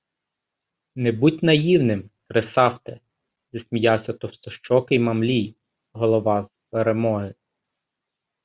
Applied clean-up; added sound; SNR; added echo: none; none; none; none.